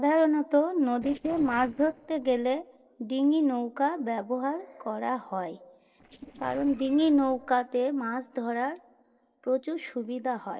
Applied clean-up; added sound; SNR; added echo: neural separator model SepFormer DNS4.